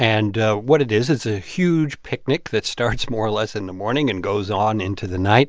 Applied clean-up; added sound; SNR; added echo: none; none; none; none.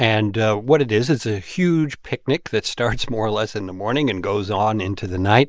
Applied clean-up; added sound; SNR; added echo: neural mask model Resemble Enhance denoiser.